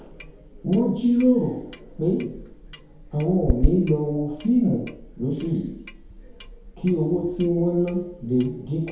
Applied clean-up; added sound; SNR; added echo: none; Clock; 8 dB; reverberation time 0.9 s.